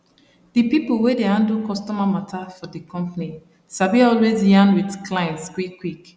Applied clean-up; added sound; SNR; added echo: none; none; none; none.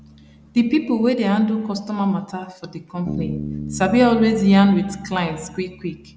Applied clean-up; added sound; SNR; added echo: none; Bass guitar; 14 dB; none.